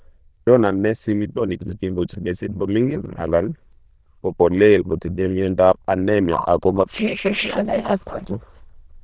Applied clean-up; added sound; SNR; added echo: neural diffusion model UNIVERSE++.